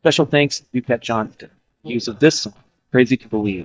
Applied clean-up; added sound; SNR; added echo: neural mask model DeepFilterNet 3.